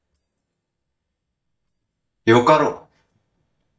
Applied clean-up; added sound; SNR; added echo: neural mask model DeepFilterNet 3.